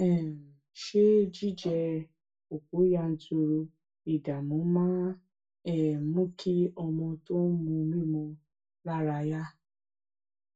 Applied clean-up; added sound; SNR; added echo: none; none; none; reverberation time 0.2 s.